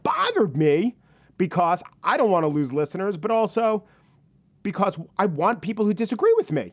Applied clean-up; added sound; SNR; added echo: none; none; none; none.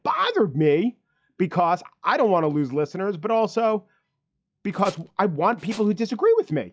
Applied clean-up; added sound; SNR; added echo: classical method log-MMSE.